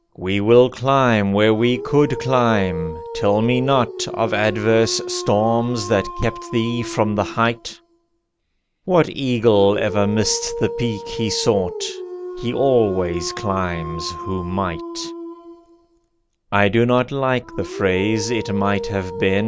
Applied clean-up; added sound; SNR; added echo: none; Dog; 11 dB; none.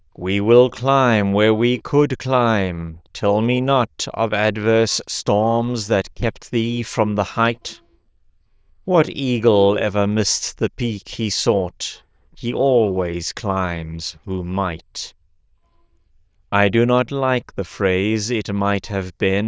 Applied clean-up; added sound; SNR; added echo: neural diffusion model UNIVERSE++.